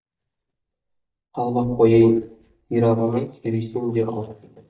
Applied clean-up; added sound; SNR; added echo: neural mask model DeepFilterNet 3.